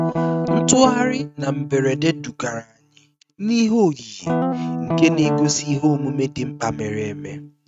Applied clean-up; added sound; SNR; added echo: neural mask model RNNoise.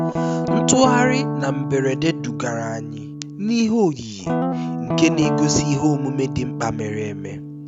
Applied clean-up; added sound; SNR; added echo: none; Guitar; 2 dB; none.